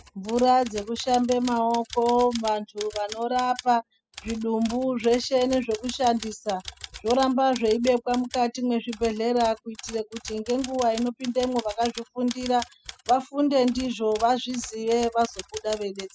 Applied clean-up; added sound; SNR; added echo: classical method spectral subtraction.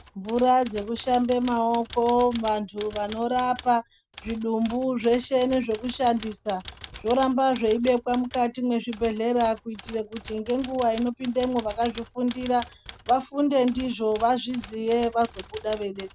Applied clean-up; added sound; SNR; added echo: none; Typewriter; 16 dB; none.